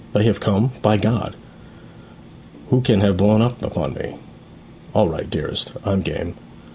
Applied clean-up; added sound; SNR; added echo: none; none; none; none.